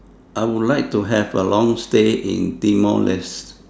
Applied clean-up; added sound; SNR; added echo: none; none; none; none.